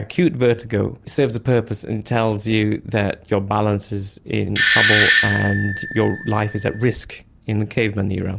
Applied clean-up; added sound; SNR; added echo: none; Doorbell; -1 dB; none.